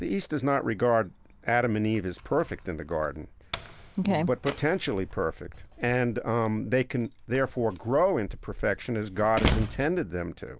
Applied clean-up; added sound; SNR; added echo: none; Slam; 10 dB; none.